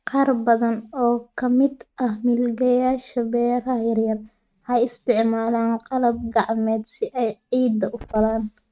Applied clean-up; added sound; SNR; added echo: neural mask model RNNoise.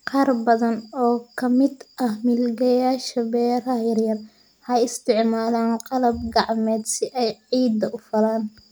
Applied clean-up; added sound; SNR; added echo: none; none; none; none.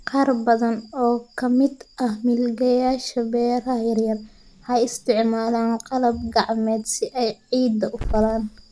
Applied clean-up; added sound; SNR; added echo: none; Growling / Hiss; 17 dB; none.